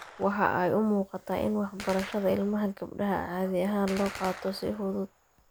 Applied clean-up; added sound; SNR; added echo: none; Gunshot, gunfire; 17 dB; none.